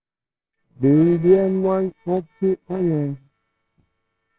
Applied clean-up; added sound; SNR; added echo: neural separator model SepFormer WHAMR!.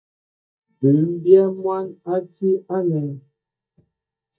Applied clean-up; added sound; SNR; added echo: neural mask model DeepFilterNet 3.